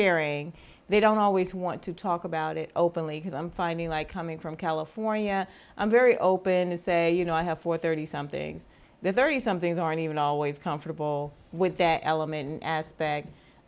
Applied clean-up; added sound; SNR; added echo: none; none; none; none.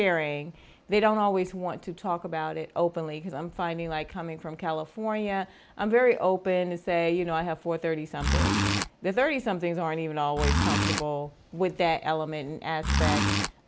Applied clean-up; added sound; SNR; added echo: none; Zipper (clothing); -4 dB; none.